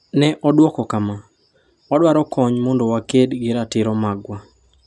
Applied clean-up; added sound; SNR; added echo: none; none; none; none.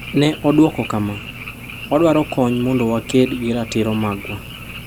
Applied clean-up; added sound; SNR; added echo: none; Frog; 13 dB; none.